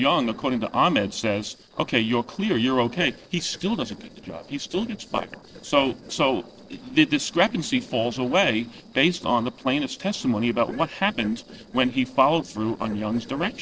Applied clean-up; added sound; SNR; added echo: neural separator model SepFormer DNS4.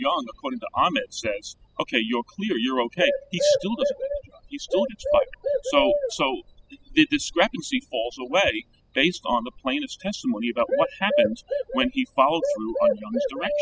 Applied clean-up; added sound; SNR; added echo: classical method spectral subtraction.